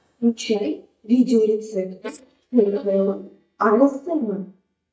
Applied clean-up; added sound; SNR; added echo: neural mask model DeepFilterNet 3.